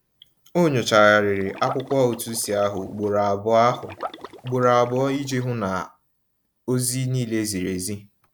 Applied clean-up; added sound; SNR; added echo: none; Liquid; 16 dB; none.